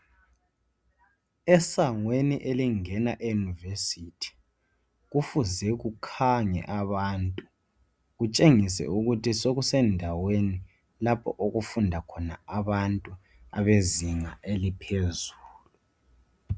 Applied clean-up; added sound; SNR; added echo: none; none; none; none.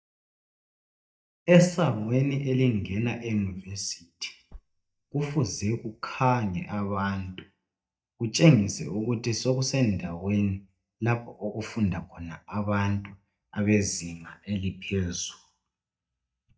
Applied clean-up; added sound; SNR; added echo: neural mask model DeepFilterNet 3.